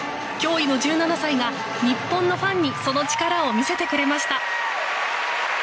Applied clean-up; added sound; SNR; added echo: none; none; none; none.